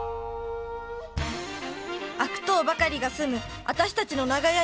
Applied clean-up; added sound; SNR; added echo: none; none; none; none.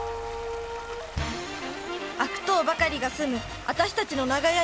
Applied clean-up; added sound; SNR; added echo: none; Stream; 15 dB; none.